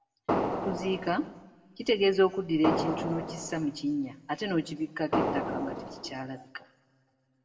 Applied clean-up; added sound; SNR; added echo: none; Fireworks; 1 dB; reverberation time 1.0 s.